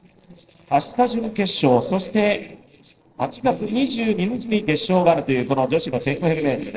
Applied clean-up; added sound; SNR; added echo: neural separator model SepFormer DNS4.